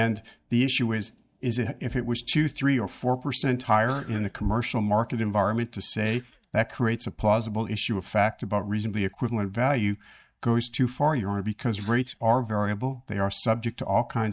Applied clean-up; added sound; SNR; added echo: neural mask model DeepFilterNet 3.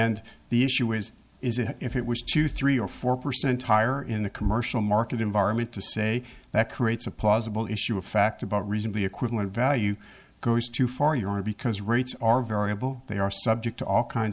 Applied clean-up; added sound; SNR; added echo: none; none; none; none.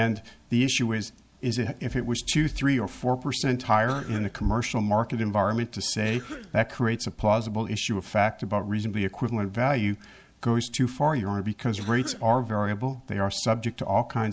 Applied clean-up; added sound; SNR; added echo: none; Cough; 18 dB; none.